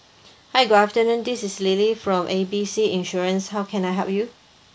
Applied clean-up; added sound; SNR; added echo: none; none; none; none.